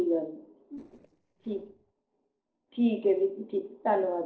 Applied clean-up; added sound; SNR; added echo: neural separator model SepFormer DNS4.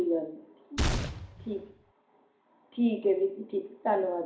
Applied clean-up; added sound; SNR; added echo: none; Gunshot, gunfire; 1 dB; reverberation time 0.5 s.